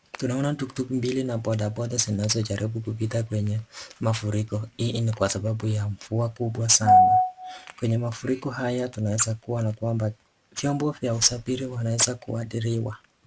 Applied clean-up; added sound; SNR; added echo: none; none; none; none.